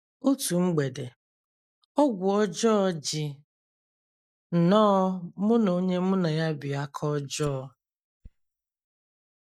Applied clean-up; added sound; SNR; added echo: neural mask model DeepFilterNet 3.